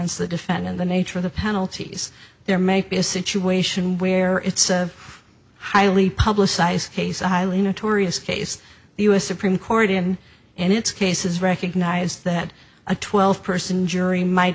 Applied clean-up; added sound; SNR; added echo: none; none; none; none.